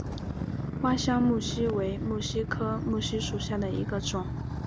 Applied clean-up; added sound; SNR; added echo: none; Motorcycle; 2 dB; none.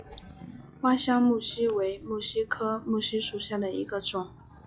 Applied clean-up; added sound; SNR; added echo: classical method log-MMSE.